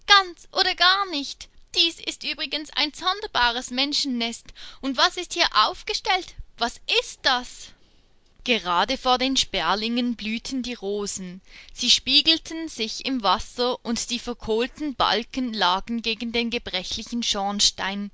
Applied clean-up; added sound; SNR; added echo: none; none; none; none.